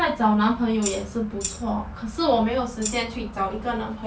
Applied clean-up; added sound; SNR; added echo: none; Tambourine; 10 dB; none.